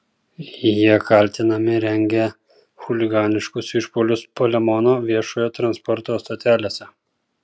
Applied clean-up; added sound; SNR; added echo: none; none; none; none.